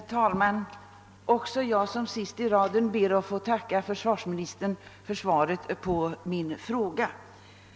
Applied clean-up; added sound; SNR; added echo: none; none; none; none.